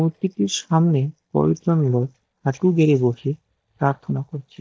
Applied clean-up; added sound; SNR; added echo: neural mask model DeepFilterNet 3.